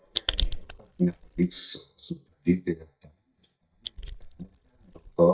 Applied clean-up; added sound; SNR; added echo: neural mask model DeepFilterNet 3.